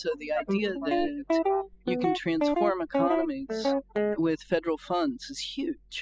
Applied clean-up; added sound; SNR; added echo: classical method spectral subtraction.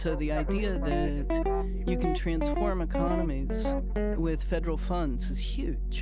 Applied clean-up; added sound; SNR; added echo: none; Guitar; 4 dB; none.